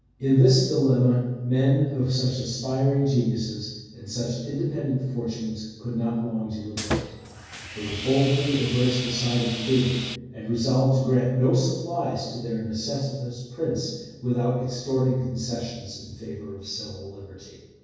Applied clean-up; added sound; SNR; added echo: none; Sawing; 8 dB; reverberation time 1.3 s.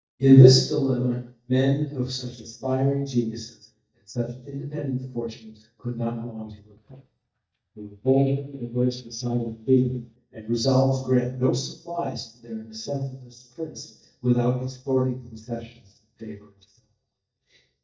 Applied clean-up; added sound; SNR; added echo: neural mask model DeepFilterNet 3.